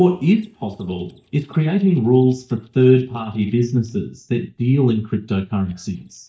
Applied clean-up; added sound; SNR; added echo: neural mask model DeepFilterNet 3.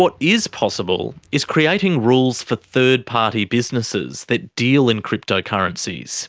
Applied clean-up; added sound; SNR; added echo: none; none; none; none.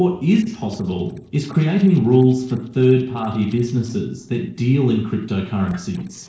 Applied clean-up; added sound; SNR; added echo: neural separator model SepFormer DNS4.